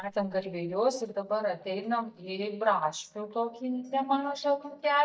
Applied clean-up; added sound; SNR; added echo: neural mask model DeepFilterNet 3.